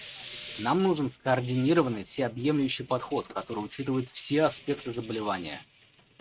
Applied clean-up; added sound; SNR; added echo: neural mask model RNNoise.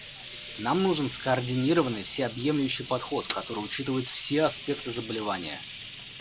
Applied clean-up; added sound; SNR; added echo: none; Frying (food) + Motor vehicle (road); 11 dB; none.